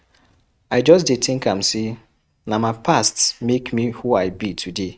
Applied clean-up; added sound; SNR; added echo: neural mask model RNNoise.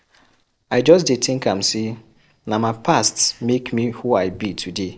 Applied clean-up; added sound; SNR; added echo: neural separator model SepFormer DNS4.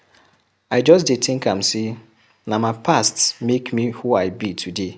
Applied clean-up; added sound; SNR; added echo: none; none; none; none.